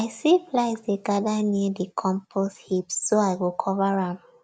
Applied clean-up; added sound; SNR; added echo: none; none; none; none.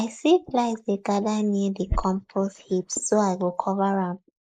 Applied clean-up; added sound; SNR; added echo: neural mask model Resemble Enhance denoiser.